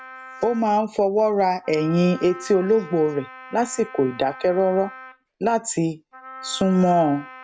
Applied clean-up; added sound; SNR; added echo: none; Wind instrument, woodwind instrument; 19 dB; none.